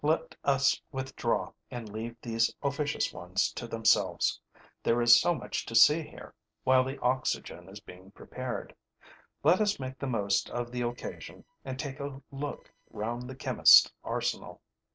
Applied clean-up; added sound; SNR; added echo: neural separator model SepFormer DNS4.